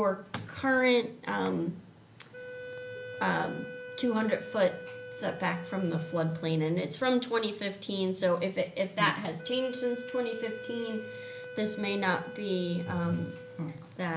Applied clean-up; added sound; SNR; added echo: none; Wind instrument, woodwind instrument; 13 dB; none.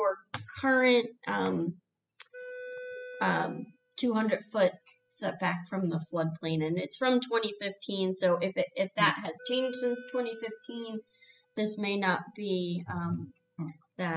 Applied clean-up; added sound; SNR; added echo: classical method spectral subtraction.